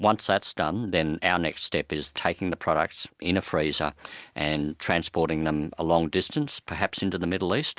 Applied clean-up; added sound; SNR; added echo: none; none; none; none.